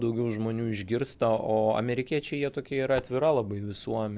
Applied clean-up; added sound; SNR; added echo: none; none; none; none.